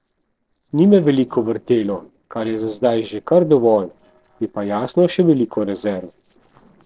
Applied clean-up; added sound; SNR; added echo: neural separator model SepFormer DNS4.